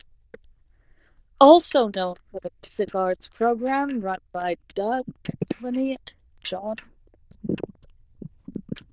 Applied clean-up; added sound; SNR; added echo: neural diffusion model UNIVERSE++.